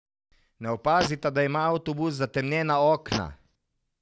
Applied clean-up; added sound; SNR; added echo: none; Fart; 12 dB; none.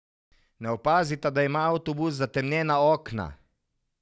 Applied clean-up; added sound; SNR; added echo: none; none; none; none.